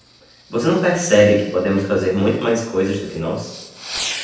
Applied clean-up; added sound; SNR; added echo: none; Fireworks; 15 dB; reverberation time 0.9 s.